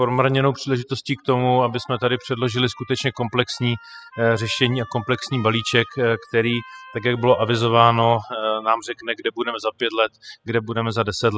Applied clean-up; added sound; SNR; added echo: classical method spectral subtraction.